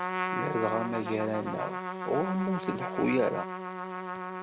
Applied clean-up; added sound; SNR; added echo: none; Trumpet; 3 dB; none.